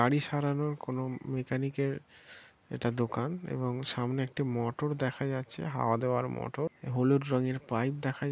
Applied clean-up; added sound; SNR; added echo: none; none; none; none.